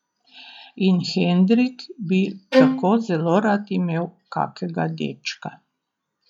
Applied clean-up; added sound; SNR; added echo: classical method log-MMSE.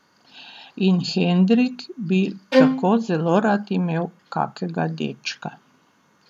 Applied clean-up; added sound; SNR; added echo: none; Bowed string instrument; -1 dB; none.